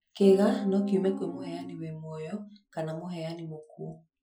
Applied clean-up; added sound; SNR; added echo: classical method Wiener filter.